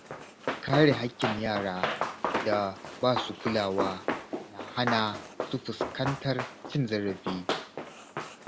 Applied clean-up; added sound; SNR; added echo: none; Run; 4 dB; none.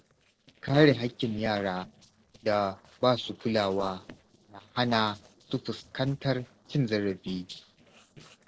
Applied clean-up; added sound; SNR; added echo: neural separator model SepFormer DNS4.